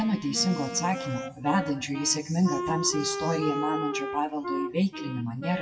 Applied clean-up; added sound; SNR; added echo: classical method WPE with log-MMSE.